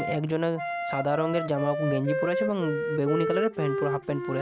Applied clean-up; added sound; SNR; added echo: none; Wind instrument, woodwind instrument; 2 dB; none.